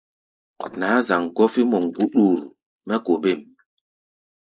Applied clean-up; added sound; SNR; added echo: neural mask model Resemble Enhance denoiser.